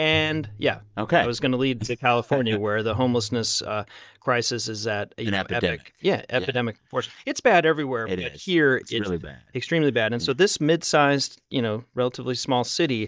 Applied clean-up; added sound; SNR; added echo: neural mask model DeepFilterNet 3.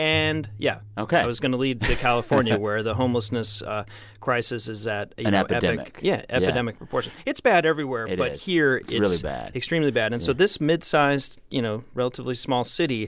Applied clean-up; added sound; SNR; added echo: none; Bowed string instrument; 16 dB; none.